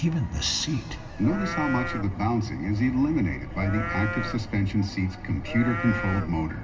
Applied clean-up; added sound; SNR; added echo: none; Livestock, farm animals, working animals; 8 dB; reverberation time 2.4 s.